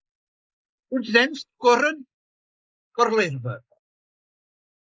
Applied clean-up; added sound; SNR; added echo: neural mask model Resemble Enhance denoiser.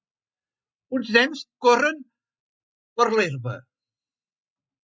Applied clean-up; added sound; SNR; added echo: none; none; none; none.